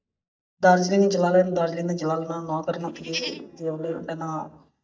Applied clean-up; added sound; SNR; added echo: neural mask model DeepFilterNet 3.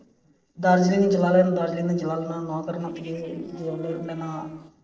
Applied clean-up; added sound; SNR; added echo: neural separator model SepFormer DNS4.